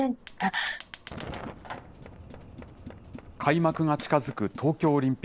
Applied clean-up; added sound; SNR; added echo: none; Fire + Tools; 13 dB; none.